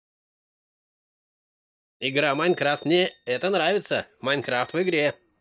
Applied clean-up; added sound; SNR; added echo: neural mask model DeepFilterNet 3.